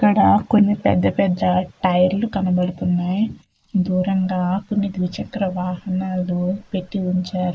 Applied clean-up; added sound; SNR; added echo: neural mask model Resemble Enhance denoiser.